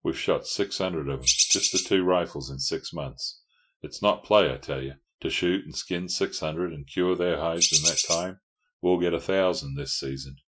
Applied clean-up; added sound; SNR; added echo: classical method Wiener filter.